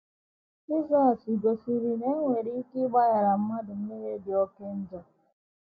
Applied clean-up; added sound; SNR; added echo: none; none; none; none.